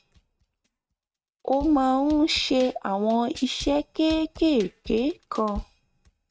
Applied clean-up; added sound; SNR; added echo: neural mask model RNNoise.